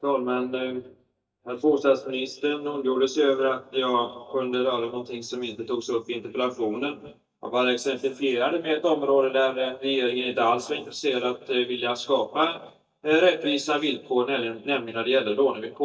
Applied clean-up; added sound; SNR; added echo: neural mask model DeepFilterNet 3.